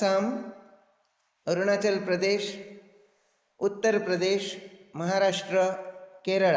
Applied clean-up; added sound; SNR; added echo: neural mask model Resemble Enhance denoiser.